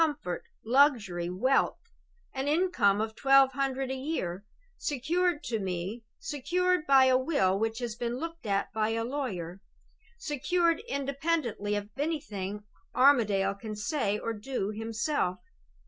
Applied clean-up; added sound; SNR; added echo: none; none; none; none.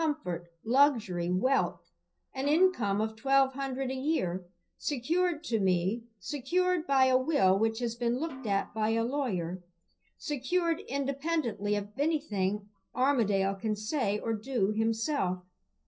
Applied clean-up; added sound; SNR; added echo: neural separator model SepFormer DNS4.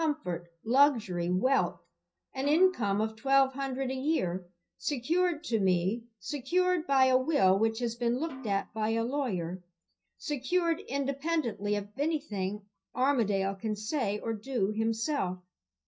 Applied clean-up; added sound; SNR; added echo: neural mask model DeepFilterNet 3.